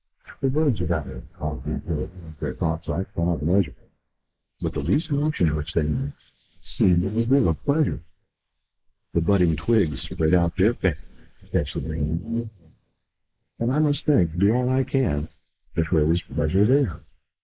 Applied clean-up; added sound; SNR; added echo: neural mask model Resemble Enhance denoiser.